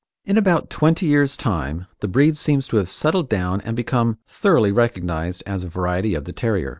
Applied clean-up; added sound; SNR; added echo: none; none; none; none.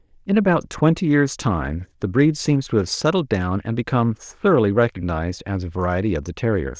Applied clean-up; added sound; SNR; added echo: neural diffusion model UNIVERSE++.